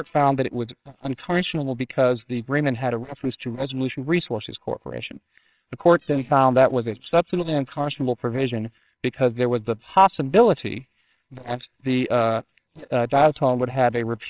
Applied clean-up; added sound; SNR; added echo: neural separator model SepFormer WHAMR!.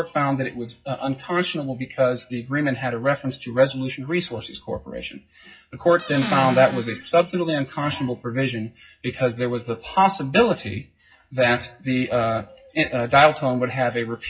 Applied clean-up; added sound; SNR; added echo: classical method WPE with log-MMSE.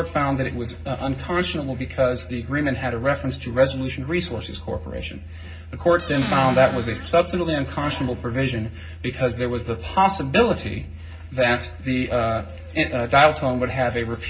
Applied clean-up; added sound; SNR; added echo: none; Squeak / Cupboard open or close; 8 dB; reverberation time 0.4 s.